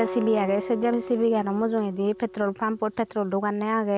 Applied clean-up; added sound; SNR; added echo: none; Acoustic guitar; 13 dB; none.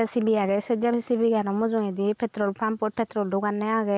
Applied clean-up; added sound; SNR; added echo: none; none; none; none.